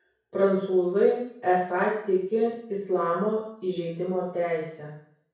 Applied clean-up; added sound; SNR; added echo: none; none; none; reverberation time 0.6 s.